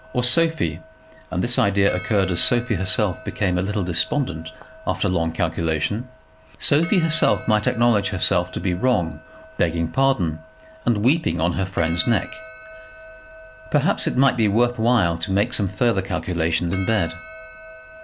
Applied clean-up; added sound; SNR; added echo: none; Percussion; 19 dB; none.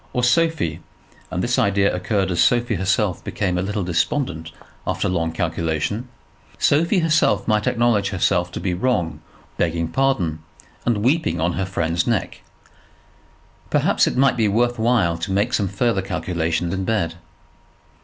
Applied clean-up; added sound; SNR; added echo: none; none; none; none.